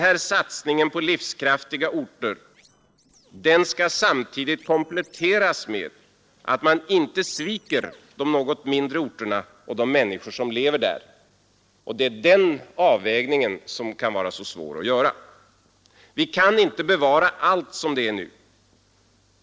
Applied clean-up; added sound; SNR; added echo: neural separator model SepFormer DNS4.